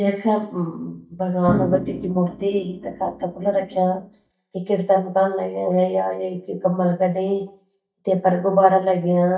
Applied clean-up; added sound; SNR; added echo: neural mask model DeepFilterNet 3.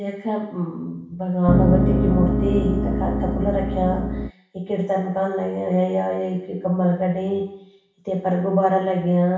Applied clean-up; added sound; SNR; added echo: none; Piano; -2 dB; reverberation time 0.7 s.